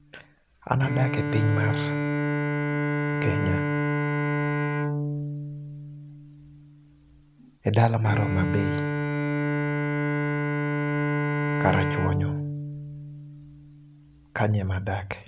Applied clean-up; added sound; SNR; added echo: none; Bowed string instrument; -1 dB; none.